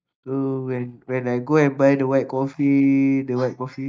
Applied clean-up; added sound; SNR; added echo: neural mask model DeepFilterNet 3.